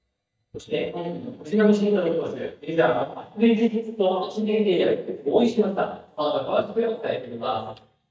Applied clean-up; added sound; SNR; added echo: neural mask model DeepFilterNet 3.